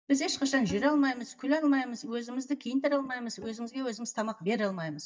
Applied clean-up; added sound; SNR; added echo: neural mask model DeepFilterNet 3.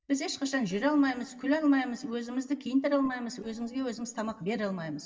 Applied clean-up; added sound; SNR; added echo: neural separator model SepFormer DNS4.